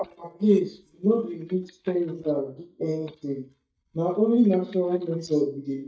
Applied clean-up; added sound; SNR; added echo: neural mask model DeepFilterNet 3.